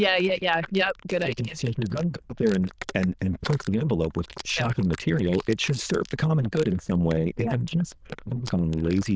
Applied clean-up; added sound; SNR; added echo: neural diffusion model UNIVERSE++.